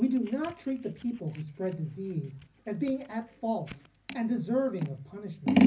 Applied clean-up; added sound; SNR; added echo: none; Scissors; 0 dB; reverberation time 0.4 s.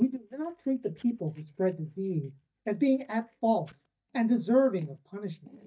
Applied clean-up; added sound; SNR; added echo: neural mask model DeepFilterNet 3.